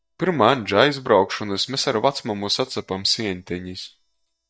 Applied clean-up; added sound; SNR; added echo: neural mask model DeepFilterNet 3.